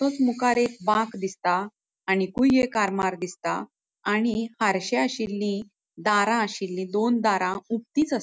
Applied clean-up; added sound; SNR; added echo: none; none; none; none.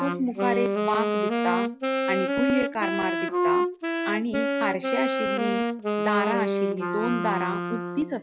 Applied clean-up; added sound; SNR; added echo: none; Wind instrument, woodwind instrument; -3 dB; none.